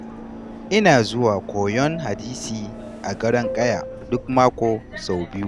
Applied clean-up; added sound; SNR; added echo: none; Subway, metro, underground; 12 dB; none.